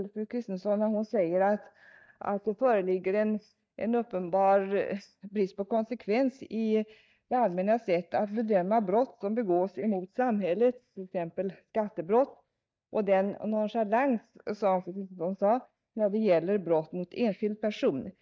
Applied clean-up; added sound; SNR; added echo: neural mask model DeepFilterNet 3.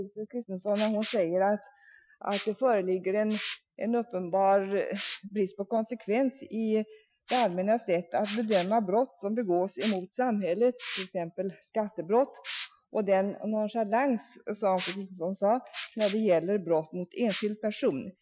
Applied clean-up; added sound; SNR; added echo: classical method Wiener filter.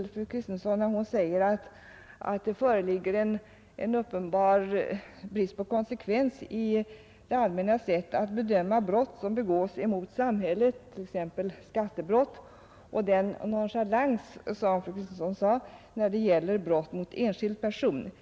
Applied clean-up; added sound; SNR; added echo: none; none; none; none.